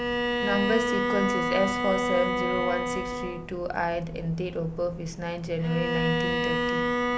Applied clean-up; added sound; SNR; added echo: none; Bowed string instrument; -1 dB; none.